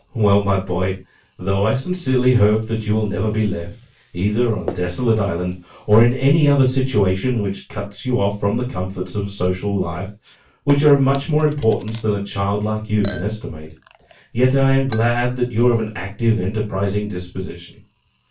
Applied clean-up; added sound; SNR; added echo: none; Chink, clink / Liquid; 20 dB; reverberation time 0.2 s.